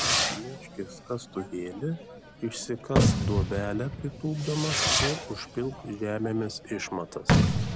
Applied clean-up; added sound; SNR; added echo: none; Fireworks; -4 dB; none.